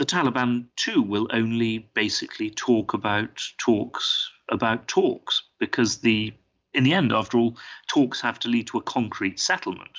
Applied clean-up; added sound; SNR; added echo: none; none; none; none.